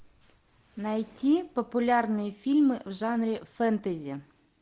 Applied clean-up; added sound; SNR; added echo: none; none; none; none.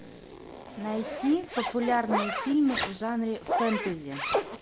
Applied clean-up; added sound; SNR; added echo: none; Zipper (clothing); 4 dB; none.